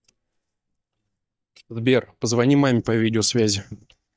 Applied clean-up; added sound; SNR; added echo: neural mask model DeepFilterNet 3.